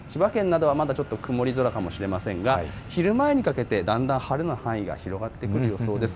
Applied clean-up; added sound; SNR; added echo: none; Fixed-wing aircraft, airplane; 15 dB; none.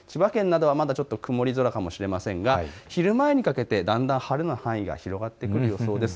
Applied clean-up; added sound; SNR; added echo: none; none; none; none.